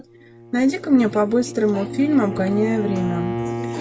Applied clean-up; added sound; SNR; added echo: none; Bowed string instrument; 9 dB; none.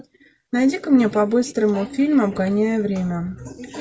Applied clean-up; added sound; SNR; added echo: none; none; none; none.